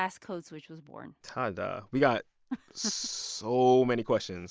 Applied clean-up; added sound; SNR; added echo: none; none; none; none.